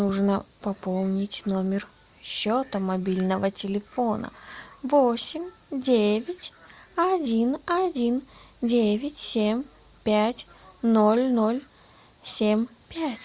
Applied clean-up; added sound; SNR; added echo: none; none; none; none.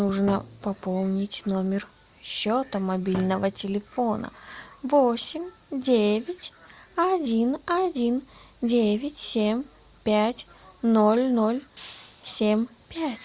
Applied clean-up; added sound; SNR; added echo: none; Shatter + Thump, thud; 18 dB; none.